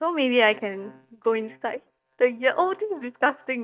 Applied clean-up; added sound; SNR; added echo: neural mask model DeepFilterNet 3.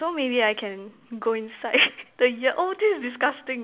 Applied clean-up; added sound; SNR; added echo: none; none; none; none.